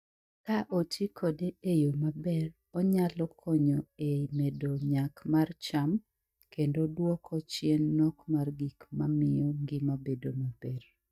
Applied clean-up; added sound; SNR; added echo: neural mask model DeepFilterNet 3.